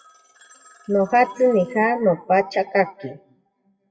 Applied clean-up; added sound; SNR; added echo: classical method WPE with log-MMSE.